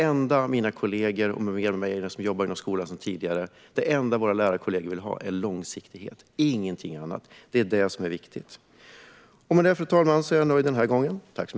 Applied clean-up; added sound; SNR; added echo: none; none; none; none.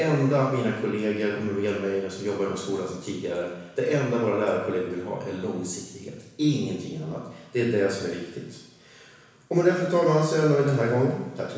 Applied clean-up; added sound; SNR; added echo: none; none; none; reverberation time 1.1 s.